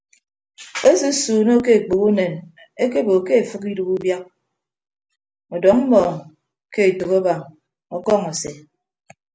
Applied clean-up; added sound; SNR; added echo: none; none; none; none.